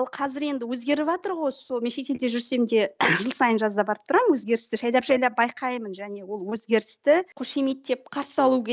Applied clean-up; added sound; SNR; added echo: none; none; none; none.